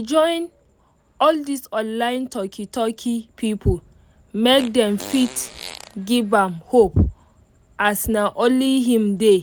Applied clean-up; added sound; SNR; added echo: none; Fart; 17 dB; none.